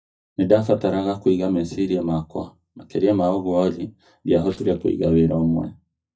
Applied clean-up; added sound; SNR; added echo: neural mask model DeepFilterNet 3.